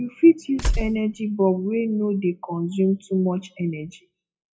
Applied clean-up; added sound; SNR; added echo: classical method WPE with log-MMSE.